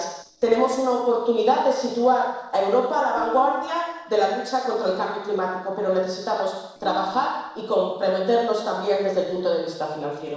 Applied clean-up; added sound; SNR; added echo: neural separator model SepFormer DNS4.